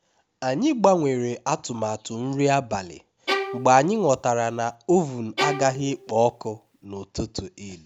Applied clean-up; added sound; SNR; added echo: none; Bowed string instrument; 8 dB; none.